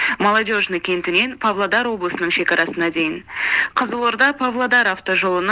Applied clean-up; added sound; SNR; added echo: none; none; none; none.